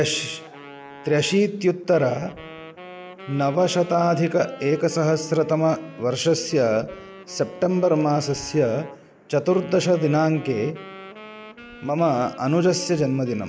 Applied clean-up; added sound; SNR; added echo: none; Wind instrument, woodwind instrument; 19 dB; none.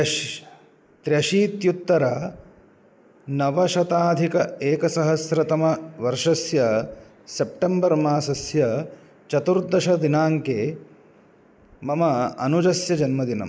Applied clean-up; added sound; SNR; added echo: none; none; none; none.